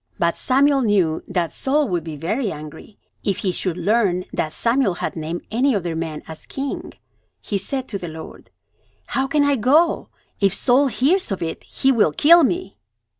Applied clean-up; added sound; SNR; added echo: none; none; none; none.